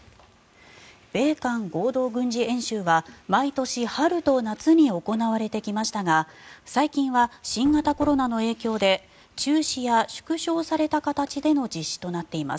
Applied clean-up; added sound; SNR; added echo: none; Knock / Wood; 16 dB; none.